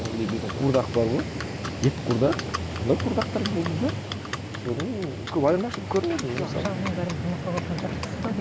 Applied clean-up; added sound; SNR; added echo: none; Livestock, farm animals, working animals; 4 dB; none.